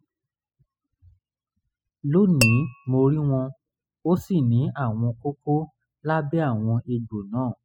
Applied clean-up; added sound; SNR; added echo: classical method spectral subtraction.